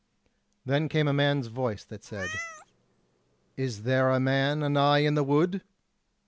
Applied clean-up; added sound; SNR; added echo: none; Meow; 15 dB; none.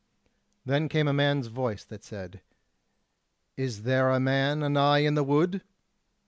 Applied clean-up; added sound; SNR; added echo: none; none; none; none.